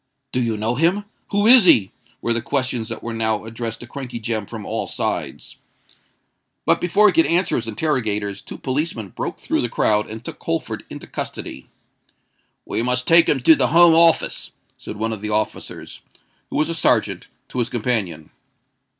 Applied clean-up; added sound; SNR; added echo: none; none; none; none.